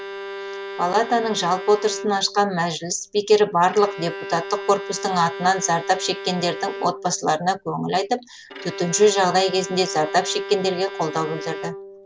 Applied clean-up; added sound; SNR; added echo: none; Bowed string instrument; 12 dB; none.